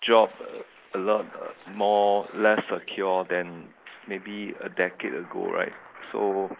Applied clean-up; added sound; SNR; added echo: neural mask model Resemble Enhance denoiser.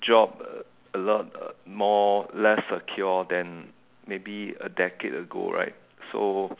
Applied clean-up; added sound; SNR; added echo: none; none; none; none.